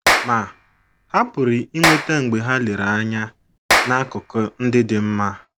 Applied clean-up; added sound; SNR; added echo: none; Clapping; 3 dB; none.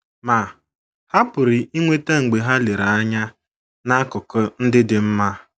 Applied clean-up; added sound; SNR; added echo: none; none; none; none.